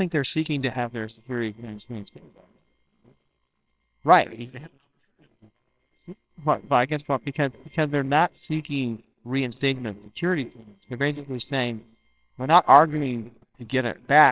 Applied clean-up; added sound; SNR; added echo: neural separator model SepFormer WHAMR!.